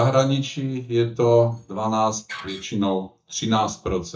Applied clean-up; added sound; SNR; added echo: neural mask model DeepFilterNet 3.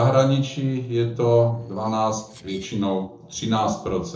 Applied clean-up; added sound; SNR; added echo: neural separator model SepFormer DNS4.